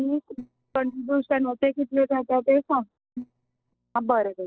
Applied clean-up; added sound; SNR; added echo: neural separator model SepFormer DNS4.